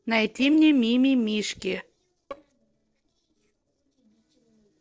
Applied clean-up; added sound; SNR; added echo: neural separator model SepFormer DNS4.